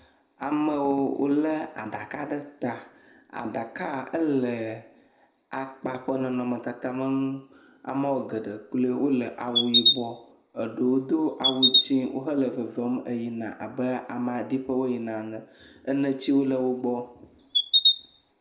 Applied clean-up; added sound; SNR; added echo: none; Chirp, tweet; -4 dB; reverberation time 0.4 s.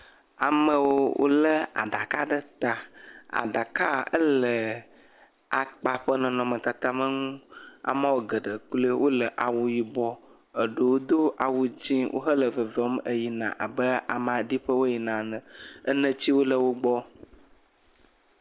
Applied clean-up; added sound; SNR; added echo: none; none; none; none.